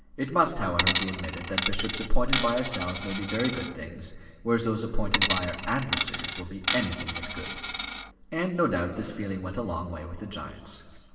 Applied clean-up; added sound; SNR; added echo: none; Coin (dropping); 2 dB; reverberation time 2.0 s.